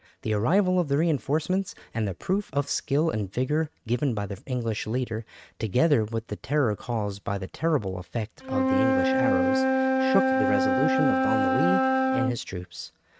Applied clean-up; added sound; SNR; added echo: neural mask model RNNoise.